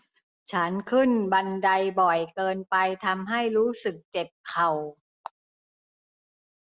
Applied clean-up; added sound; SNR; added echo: none; none; none; none.